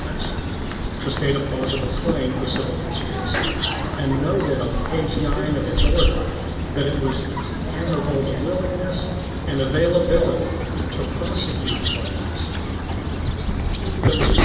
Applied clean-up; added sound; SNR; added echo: none; Bird vocalization, bird call, bird song; -2 dB; reverberation time 1.2 s.